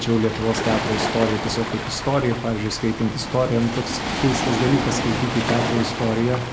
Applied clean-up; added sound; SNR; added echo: none; Waves, surf; 4 dB; reverberation time 1.9 s.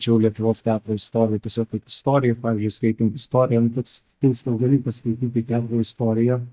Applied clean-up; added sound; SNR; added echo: neural mask model DeepFilterNet 3.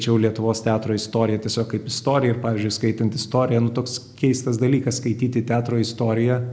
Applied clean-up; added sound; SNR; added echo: none; none; none; none.